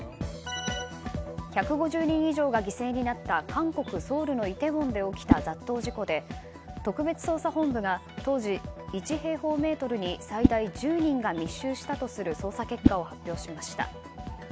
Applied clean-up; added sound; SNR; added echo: none; Whoosh, swoosh, swish; 2 dB; none.